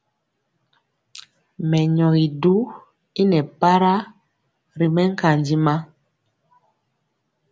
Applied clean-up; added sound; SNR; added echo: none; none; none; none.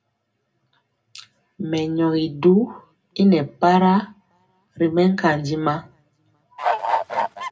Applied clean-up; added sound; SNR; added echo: none; Bird / Fowl; 1 dB; reverberation time 0.2 s.